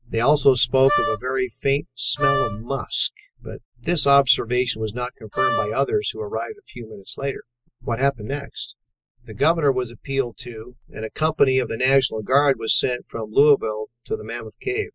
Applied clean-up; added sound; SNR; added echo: classical method spectral subtraction.